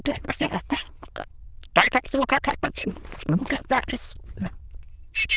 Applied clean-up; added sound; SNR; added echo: neural diffusion model UNIVERSE++.